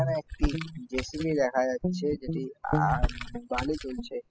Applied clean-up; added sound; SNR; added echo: classical method spectral subtraction.